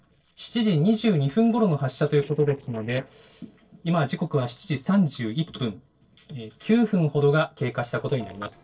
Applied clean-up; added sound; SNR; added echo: neural separator model SepFormer DNS4.